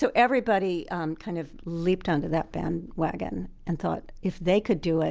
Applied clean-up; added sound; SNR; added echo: none; none; none; none.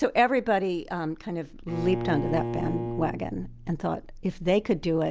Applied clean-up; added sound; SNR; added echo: none; Bowed string instrument; 6 dB; none.